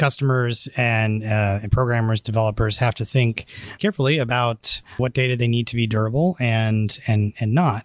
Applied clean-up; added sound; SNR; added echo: none; none; none; none.